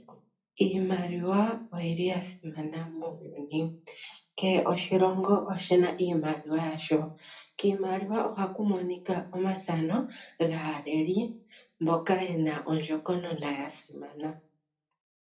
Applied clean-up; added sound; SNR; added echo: none; none; none; reverberation time 0.3 s.